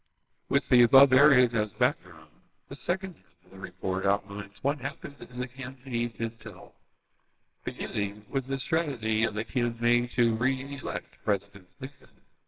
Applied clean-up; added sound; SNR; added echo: neural separator model SepFormer WHAMR!.